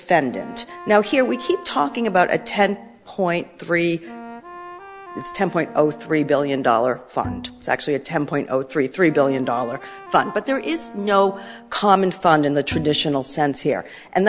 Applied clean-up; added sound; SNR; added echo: none; Bowed string instrument + Wind instrument, woodwind instrument; 16 dB; none.